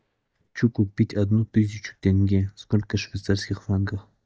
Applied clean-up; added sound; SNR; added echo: neural mask model DeepFilterNet 3.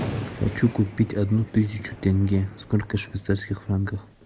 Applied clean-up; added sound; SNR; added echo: none; Thunder; 13 dB; none.